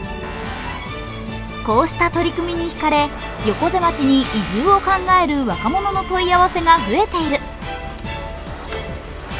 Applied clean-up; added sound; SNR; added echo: none; Tools; 15 dB; none.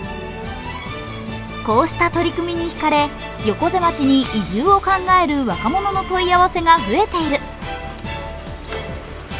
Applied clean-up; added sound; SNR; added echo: none; none; none; none.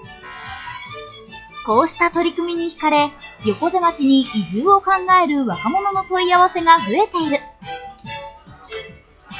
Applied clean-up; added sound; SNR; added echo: classical method log-MMSE.